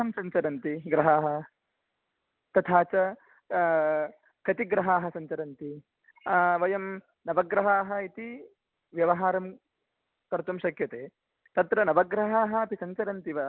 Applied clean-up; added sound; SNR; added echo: none; none; none; none.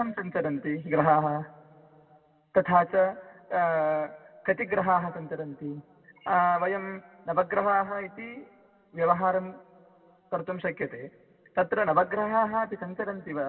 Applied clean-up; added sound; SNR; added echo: none; none; none; reverberation time 2.2 s.